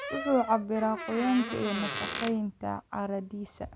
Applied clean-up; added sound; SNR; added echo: none; Door; 8 dB; none.